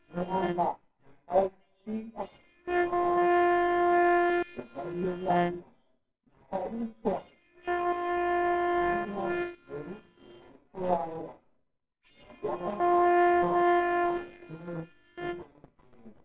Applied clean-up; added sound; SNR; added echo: neural separator model SepFormer WHAMR!.